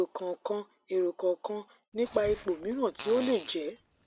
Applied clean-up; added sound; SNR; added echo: none; Fart; 14 dB; none.